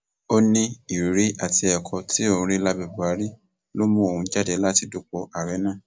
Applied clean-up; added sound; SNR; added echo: none; none; none; none.